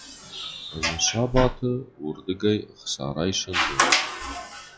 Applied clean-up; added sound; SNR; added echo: classical method log-MMSE.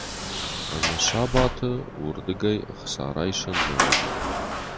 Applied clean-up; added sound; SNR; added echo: none; Sliding door; 0 dB; none.